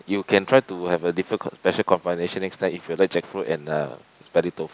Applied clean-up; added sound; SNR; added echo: none; none; none; none.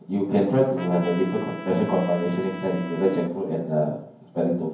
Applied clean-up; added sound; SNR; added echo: none; Trumpet; 14 dB; reverberation time 0.9 s.